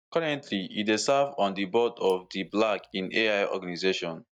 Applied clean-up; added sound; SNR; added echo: neural mask model DeepFilterNet 3.